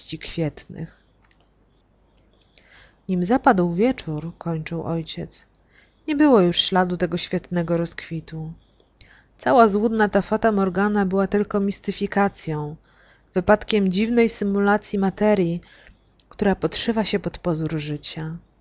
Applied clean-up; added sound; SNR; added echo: none; none; none; none.